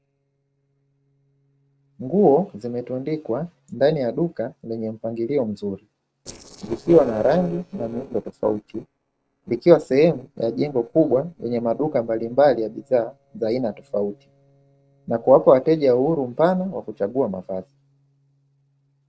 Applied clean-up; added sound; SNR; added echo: neural separator model SepFormer DNS4.